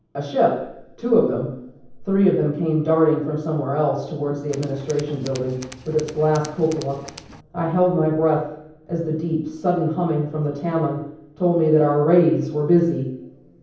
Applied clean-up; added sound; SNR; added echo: none; Tools; 19 dB; reverberation time 0.9 s.